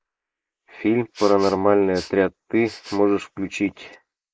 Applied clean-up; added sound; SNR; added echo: neural mask model Resemble Enhance denoiser.